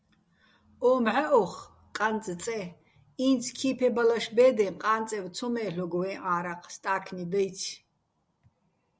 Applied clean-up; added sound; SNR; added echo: none; none; none; none.